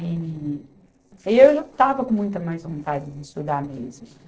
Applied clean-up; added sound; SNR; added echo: neural separator model SepFormer DNS4.